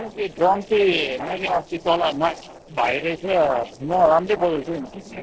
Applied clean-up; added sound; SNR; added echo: neural separator model SepFormer DNS4.